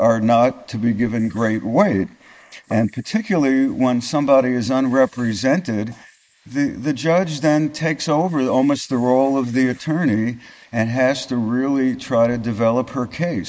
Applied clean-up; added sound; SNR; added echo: neural mask model Resemble Enhance denoiser.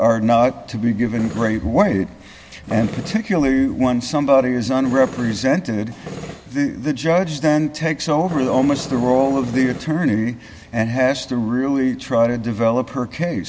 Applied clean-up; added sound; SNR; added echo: none; Tools; 17 dB; none.